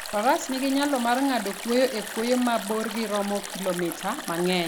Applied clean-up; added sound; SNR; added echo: none; Stream; 10 dB; none.